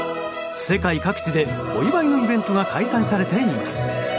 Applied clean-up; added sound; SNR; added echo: none; none; none; none.